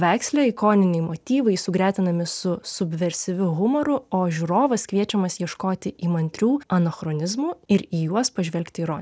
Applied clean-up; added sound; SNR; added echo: none; none; none; none.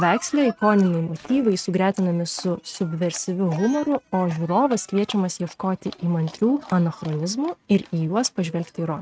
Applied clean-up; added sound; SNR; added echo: neural mask model RNNoise.